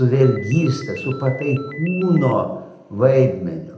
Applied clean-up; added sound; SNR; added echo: none; Ringtone; 16 dB; reverberation time 0.7 s.